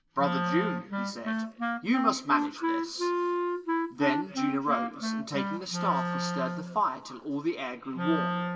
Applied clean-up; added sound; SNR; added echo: none; Wind instrument, woodwind instrument; 0 dB; reverberation time 2.5 s.